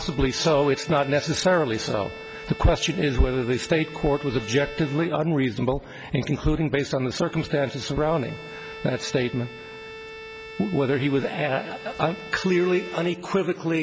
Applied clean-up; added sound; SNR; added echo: none; Bowed string instrument; 16 dB; none.